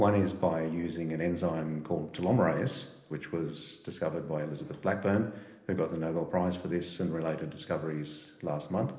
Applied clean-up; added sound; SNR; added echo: none; none; none; reverberation time 1.1 s.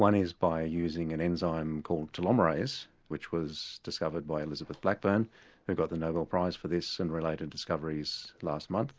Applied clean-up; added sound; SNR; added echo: none; none; none; none.